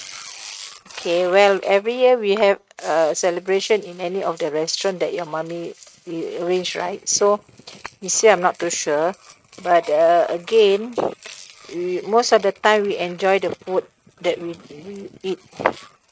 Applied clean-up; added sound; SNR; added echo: neural mask model RNNoise.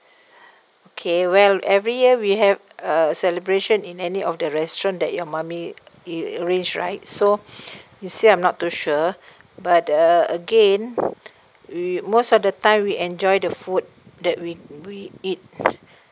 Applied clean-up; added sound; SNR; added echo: none; none; none; none.